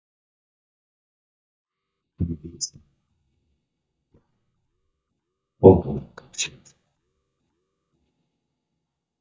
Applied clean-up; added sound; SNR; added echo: neural mask model DeepFilterNet 3.